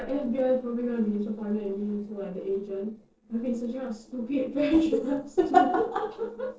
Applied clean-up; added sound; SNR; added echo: neural separator model SepFormer DNS4.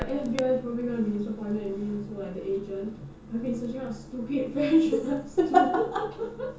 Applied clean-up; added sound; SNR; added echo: none; Crackle; 19 dB; reverberation time 0.7 s.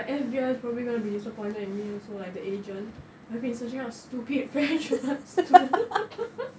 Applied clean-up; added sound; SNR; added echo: none; none; none; none.